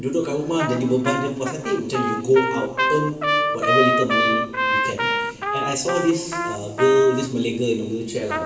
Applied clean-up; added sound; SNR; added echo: none; Trumpet; 2 dB; reverberation time 2.5 s.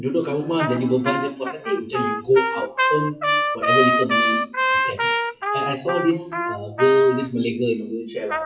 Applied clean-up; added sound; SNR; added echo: classical method WPE with log-MMSE.